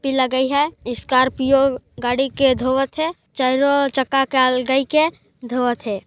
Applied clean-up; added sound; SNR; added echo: none; none; none; none.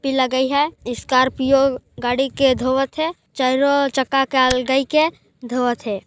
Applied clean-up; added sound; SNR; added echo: none; Tick; 12 dB; none.